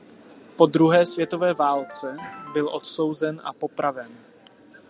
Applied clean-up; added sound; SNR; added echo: none; Ringtone; 18 dB; none.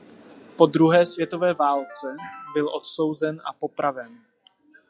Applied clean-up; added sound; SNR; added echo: classical method log-MMSE.